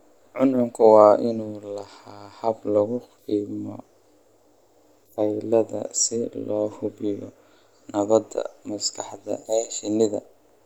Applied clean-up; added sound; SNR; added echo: neural mask model Resemble Enhance denoiser.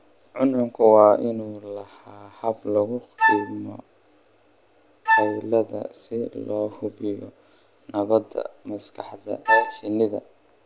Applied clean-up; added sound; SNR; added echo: none; Wind instrument, woodwind instrument; -1 dB; none.